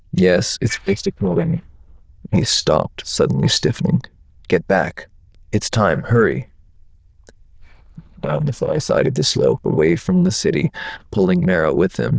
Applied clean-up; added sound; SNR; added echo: neural diffusion model UNIVERSE++.